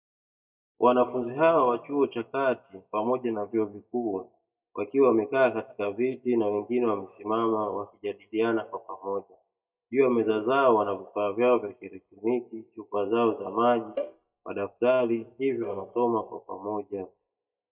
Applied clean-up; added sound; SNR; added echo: neural mask model DeepFilterNet 3.